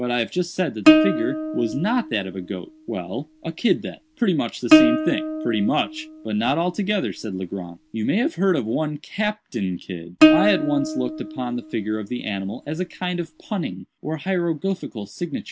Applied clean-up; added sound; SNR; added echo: none; Plucked string instrument; -1 dB; none.